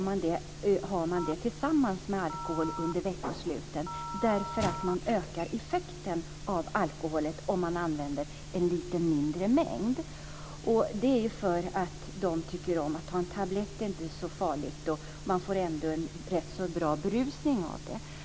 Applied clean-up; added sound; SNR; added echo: none; Telephone + Squeak / Wood; 10 dB; none.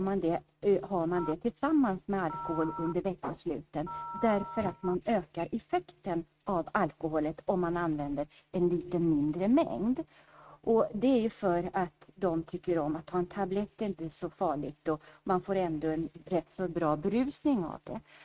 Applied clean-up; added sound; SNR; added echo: neural mask model RNNoise.